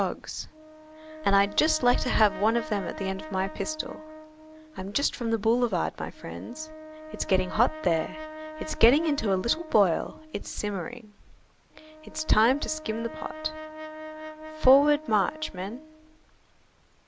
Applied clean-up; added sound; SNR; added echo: none; Brass instrument; 14 dB; none.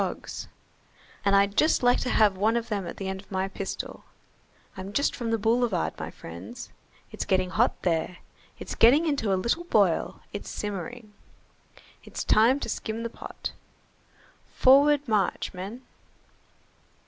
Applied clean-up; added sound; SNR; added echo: none; none; none; none.